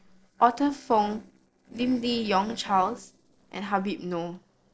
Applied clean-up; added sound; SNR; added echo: neural separator model SepFormer DNS4.